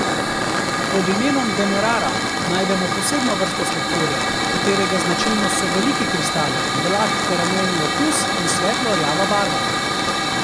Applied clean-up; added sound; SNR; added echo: none; Hiss / Fire; -3 dB; none.